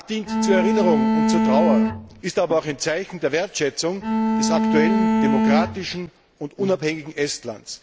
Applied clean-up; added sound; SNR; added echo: none; Bowed string instrument; -5 dB; none.